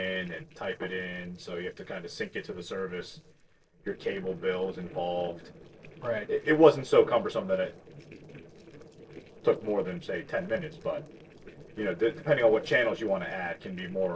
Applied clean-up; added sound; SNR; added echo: neural separator model SepFormer DNS4.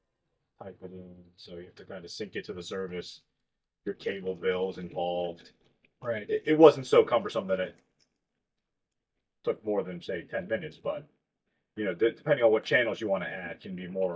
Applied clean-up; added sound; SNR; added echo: neural mask model DeepFilterNet 3.